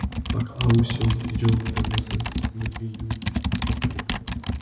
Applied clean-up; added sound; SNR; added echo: none; Computer keyboard; 1 dB; reverberation time 2.2 s.